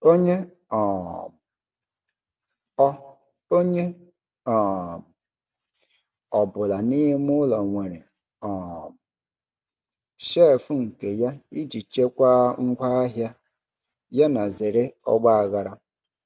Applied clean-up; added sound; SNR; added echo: none; none; none; none.